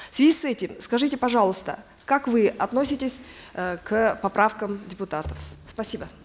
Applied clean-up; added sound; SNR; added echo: none; none; none; none.